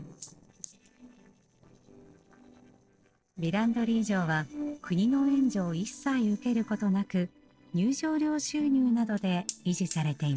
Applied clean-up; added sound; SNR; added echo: neural separator model SepFormer DNS4.